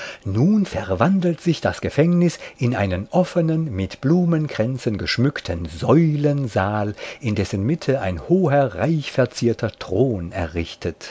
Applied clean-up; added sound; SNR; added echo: none; none; none; none.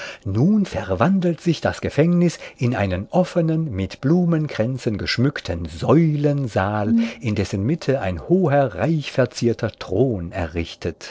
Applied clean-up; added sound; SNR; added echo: neural separator model SepFormer DNS4.